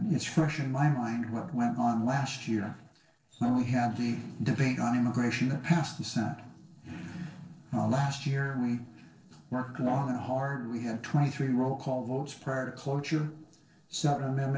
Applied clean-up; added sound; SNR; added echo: neural separator model SepFormer DNS4.